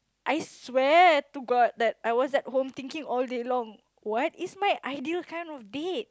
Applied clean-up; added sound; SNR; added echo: none; none; none; none.